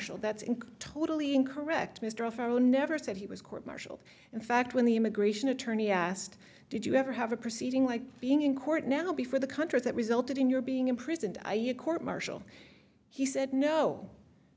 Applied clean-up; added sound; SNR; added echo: none; none; none; none.